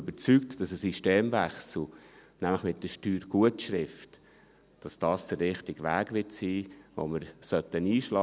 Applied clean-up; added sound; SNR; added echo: none; none; none; none.